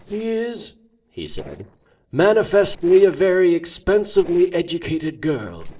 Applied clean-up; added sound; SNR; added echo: neural separator model SepFormer DNS4.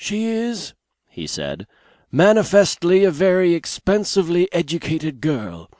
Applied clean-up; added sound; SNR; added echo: none; none; none; none.